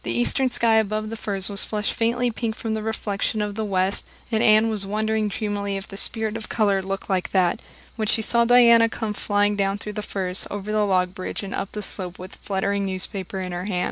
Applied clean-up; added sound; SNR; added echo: none; none; none; none.